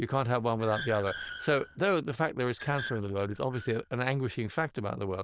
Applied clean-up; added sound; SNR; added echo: neural diffusion model UNIVERSE++.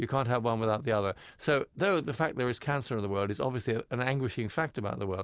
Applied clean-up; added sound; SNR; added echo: none; none; none; none.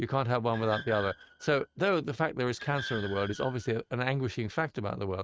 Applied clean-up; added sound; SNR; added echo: neural mask model RNNoise.